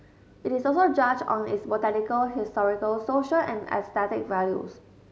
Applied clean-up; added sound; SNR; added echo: none; none; none; none.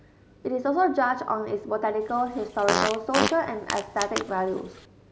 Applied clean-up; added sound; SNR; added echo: none; Fart; 3 dB; none.